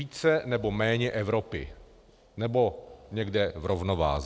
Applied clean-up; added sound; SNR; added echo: none; none; none; none.